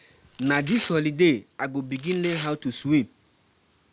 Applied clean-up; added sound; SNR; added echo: none; Domestic sounds, home sounds; 7 dB; none.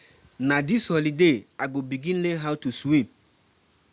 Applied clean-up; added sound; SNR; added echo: none; none; none; none.